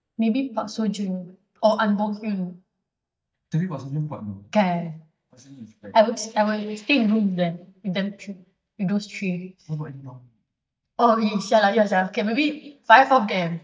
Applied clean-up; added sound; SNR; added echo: neural mask model DeepFilterNet 3.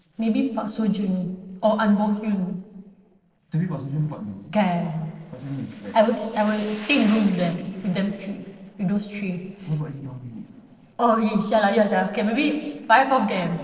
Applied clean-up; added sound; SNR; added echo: neural separator model SepFormer DNS4.